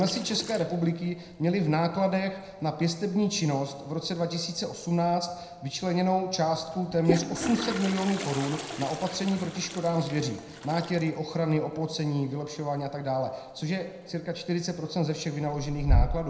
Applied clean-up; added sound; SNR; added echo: none; Toilet flush; 7 dB; reverberation time 0.8 s.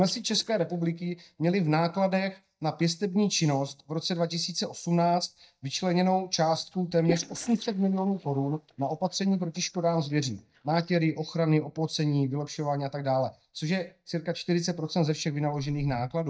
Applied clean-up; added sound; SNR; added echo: neural mask model DeepFilterNet 3.